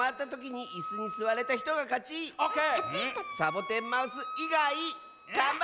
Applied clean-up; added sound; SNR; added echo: none; Wind instrument, woodwind instrument; 8 dB; none.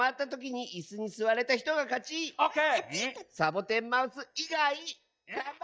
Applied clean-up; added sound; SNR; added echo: neural mask model DeepFilterNet 3.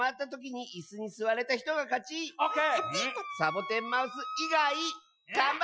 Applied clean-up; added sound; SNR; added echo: classical method Wiener filter.